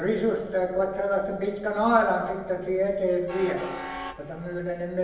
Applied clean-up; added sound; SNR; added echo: none; Train; 16 dB; reverberation time 1.0 s.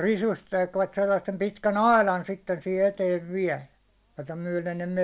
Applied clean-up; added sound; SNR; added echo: none; none; none; none.